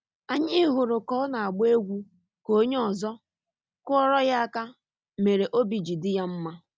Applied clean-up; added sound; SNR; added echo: none; none; none; none.